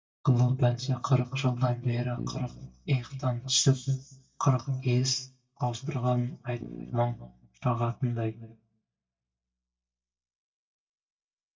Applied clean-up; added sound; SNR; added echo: neural mask model DeepFilterNet 3.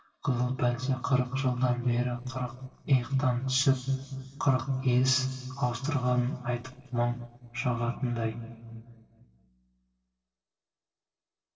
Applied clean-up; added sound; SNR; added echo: neural separator model SepFormer DNS4.